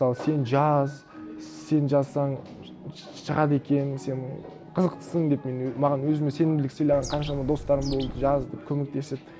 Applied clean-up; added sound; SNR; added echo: none; Bird; 10 dB; none.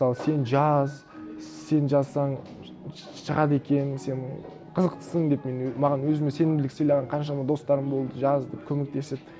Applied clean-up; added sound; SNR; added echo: none; none; none; none.